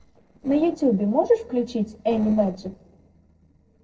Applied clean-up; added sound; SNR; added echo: neural separator model SepFormer DNS4.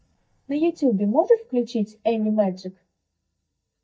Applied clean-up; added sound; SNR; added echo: neural mask model DeepFilterNet 3.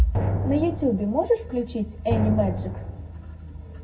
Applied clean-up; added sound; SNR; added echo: none; Drum; 3 dB; reverberation time 0.3 s.